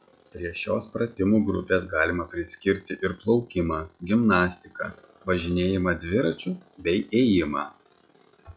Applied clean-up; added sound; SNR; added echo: classical method log-MMSE.